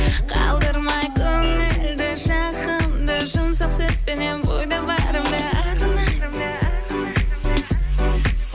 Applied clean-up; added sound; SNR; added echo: none; Mallet percussion + Dog; 17 dB; none.